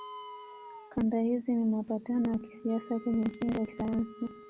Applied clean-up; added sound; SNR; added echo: none; Bird + Wind instrument, woodwind instrument; 18 dB; none.